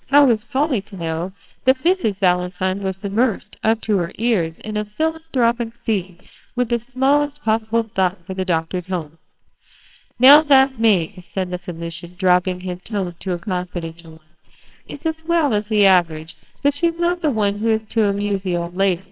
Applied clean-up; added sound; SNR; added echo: neural separator model SepFormer WHAMR!.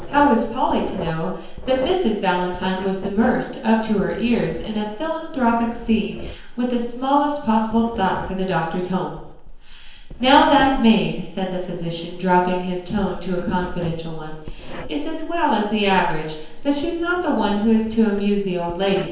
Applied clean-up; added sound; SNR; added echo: none; Writing; 11 dB; reverberation time 0.9 s.